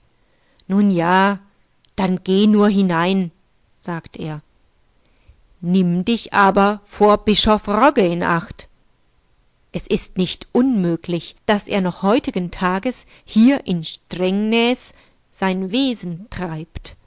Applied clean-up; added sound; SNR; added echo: none; none; none; none.